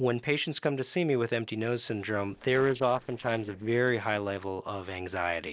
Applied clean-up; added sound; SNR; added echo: neural separator model SepFormer DNS4.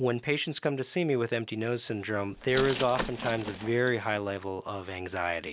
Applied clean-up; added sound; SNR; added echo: none; Glass; 10 dB; none.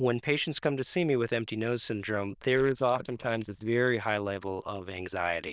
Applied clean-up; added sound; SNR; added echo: neural diffusion model UNIVERSE++.